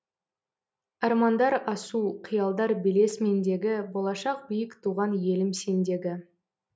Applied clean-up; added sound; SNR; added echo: none; none; none; none.